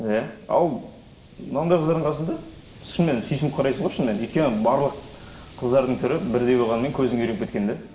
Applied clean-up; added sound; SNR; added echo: none; Hiss; 19 dB; reverberation time 1.1 s.